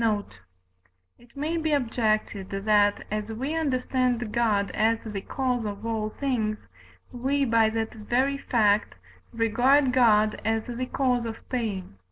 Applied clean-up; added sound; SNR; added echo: none; none; none; none.